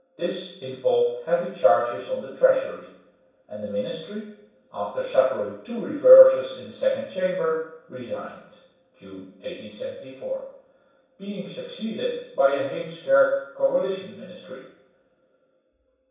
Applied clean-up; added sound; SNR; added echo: none; none; none; reverberation time 0.7 s.